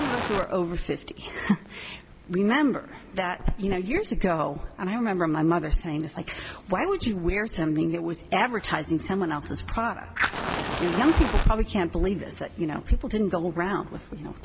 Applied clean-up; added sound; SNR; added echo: none; Fire; 10 dB; none.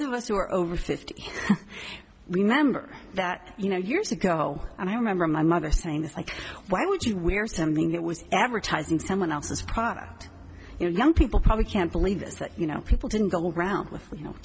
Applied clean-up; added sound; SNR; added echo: none; none; none; none.